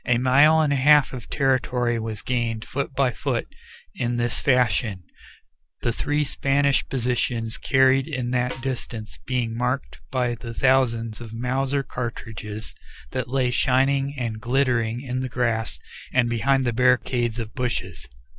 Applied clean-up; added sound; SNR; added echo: none; Snare drum; 18 dB; none.